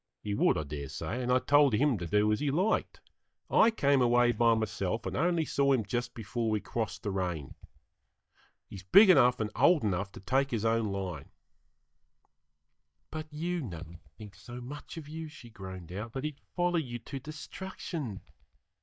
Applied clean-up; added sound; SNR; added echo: neural mask model DeepFilterNet 3.